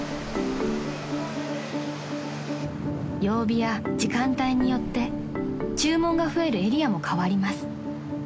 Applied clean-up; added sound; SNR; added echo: none; Bird; 20 dB; none.